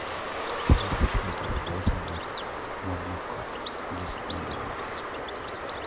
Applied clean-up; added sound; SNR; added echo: none; Bird; 2 dB; none.